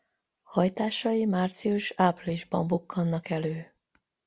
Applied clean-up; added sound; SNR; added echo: none; none; none; none.